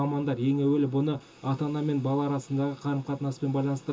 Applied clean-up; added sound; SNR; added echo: none; none; none; reverberation time 0.2 s.